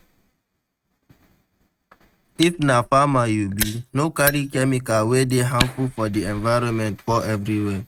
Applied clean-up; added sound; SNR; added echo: neural mask model RNNoise.